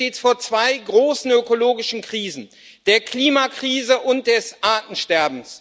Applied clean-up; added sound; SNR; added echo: none; none; none; none.